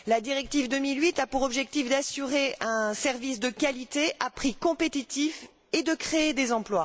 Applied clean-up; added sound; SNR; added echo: none; none; none; none.